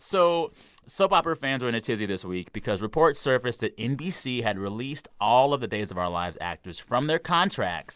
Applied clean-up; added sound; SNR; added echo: none; none; none; none.